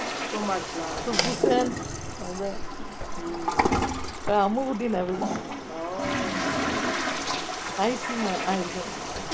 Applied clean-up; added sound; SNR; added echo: none; Toilet flush; -1 dB; none.